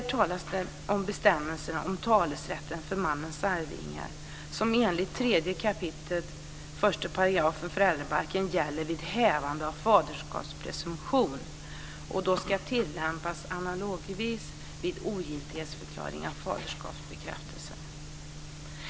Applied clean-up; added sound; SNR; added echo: none; none; none; none.